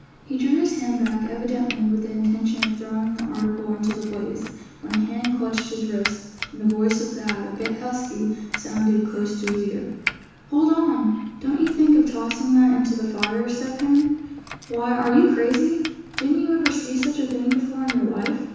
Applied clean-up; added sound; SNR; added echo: none; Domestic sounds, home sounds; 13 dB; reverberation time 1.1 s.